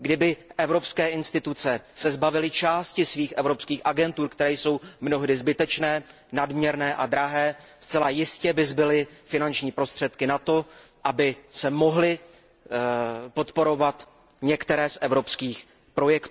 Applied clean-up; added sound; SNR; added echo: none; none; none; none.